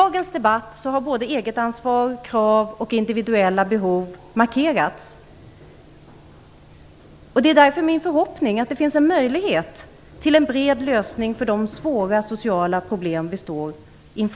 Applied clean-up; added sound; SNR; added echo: none; none; none; none.